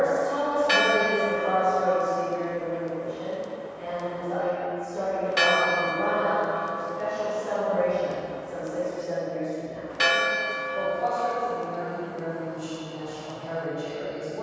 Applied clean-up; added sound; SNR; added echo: none; Church bell; 2 dB; reverberation time 2.2 s.